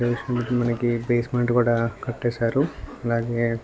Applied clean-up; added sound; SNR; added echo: none; Cough + Thump, thud; 18 dB; none.